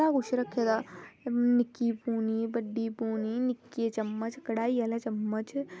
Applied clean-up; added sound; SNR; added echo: none; none; none; none.